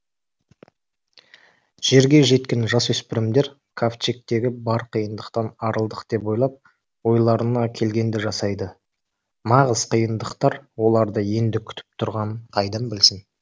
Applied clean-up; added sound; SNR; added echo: none; none; none; none.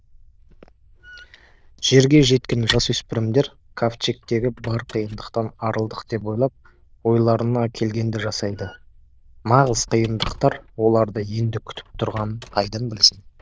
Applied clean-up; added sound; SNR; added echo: neural diffusion model UNIVERSE++.